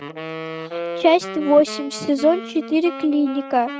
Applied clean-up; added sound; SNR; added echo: neural mask model RNNoise.